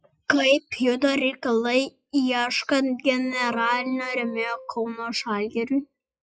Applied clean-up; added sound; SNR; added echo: classical method log-MMSE.